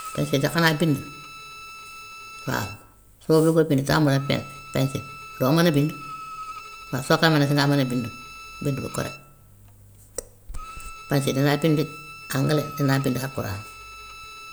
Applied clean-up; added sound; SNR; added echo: none; Bowed string instrument; 16 dB; none.